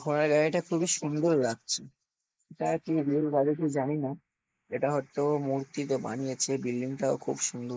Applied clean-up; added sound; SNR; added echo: neural mask model Resemble Enhance denoiser.